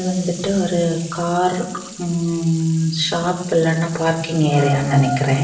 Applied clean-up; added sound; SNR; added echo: none; Sink (filling or washing) / Water tap, faucet; 18 dB; reverberation time 0.8 s.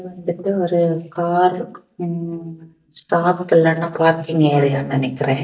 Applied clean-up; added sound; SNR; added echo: neural mask model DeepFilterNet 3.